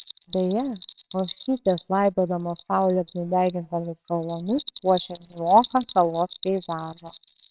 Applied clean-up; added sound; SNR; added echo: neural separator model SepFormer WHAMR!.